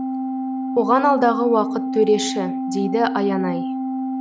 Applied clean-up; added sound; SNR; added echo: none; Organ; 4 dB; none.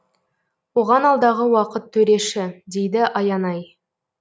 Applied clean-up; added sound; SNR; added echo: none; none; none; none.